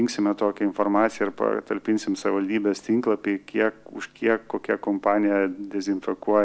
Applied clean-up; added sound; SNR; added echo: none; none; none; none.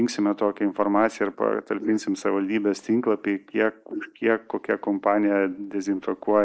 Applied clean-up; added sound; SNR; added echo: neural mask model Resemble Enhance denoiser.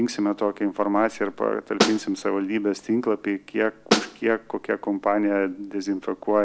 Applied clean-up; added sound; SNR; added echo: none; Snare drum; -1 dB; none.